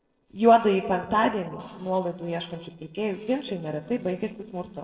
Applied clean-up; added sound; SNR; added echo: neural separator model SepFormer DNS4.